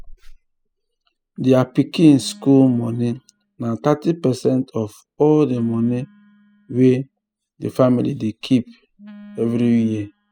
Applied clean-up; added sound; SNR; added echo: classical method spectral subtraction.